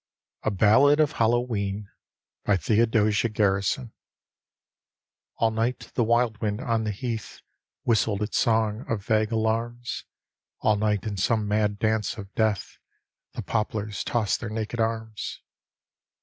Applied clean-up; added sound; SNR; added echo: none; none; none; none.